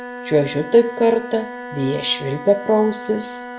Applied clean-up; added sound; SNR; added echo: none; Wind instrument, woodwind instrument; 13 dB; reverberation time 0.3 s.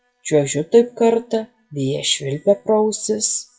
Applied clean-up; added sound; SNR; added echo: classical method WPE with log-MMSE.